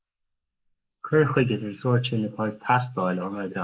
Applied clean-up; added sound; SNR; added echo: neural mask model Resemble Enhance denoiser.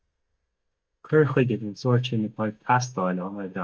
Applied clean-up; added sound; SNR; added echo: neural mask model DeepFilterNet 3.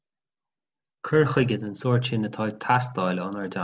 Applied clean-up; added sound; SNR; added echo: none; none; none; none.